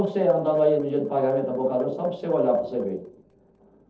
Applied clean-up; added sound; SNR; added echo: neural separator model SepFormer DNS4.